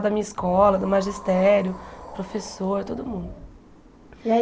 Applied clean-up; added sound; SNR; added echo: none; Wind; 17 dB; none.